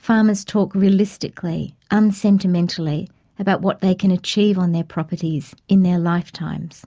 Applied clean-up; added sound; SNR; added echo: none; none; none; none.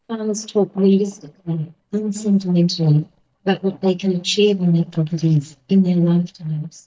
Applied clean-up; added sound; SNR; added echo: neural mask model DeepFilterNet 3.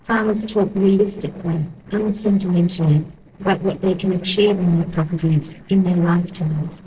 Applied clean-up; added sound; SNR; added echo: neural separator model SepFormer DNS4.